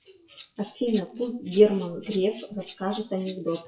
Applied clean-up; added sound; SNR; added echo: classical method WPE with log-MMSE.